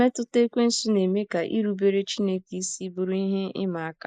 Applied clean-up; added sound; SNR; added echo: neural mask model Resemble Enhance denoiser.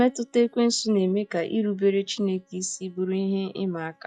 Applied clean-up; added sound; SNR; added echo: classical method log-MMSE.